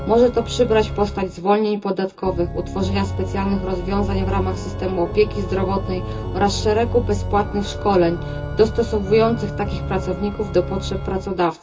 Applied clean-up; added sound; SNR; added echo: none; Organ; 6 dB; reverberation time 0.2 s.